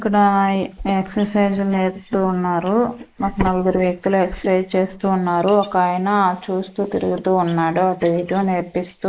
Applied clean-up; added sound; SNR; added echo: neural mask model Resemble Enhance denoiser.